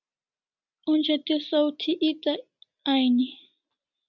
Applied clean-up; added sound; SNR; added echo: none; none; none; none.